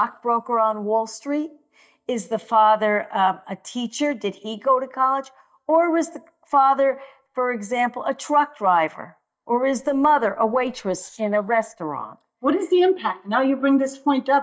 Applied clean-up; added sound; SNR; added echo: neural mask model DeepFilterNet 3.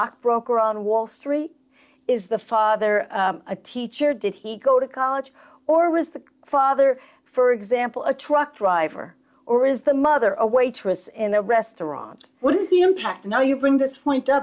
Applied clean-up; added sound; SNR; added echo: none; none; none; none.